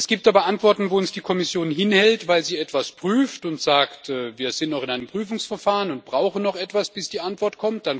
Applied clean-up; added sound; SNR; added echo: none; none; none; none.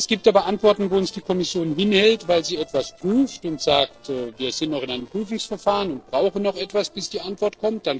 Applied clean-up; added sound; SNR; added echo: neural separator model SepFormer DNS4.